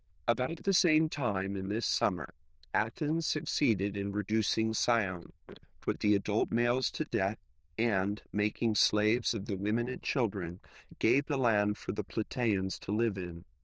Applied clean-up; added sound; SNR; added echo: neural diffusion model UNIVERSE++.